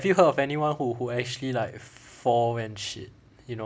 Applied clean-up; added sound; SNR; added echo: none; none; none; none.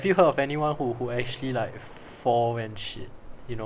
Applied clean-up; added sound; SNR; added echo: none; Waves, surf; 13 dB; none.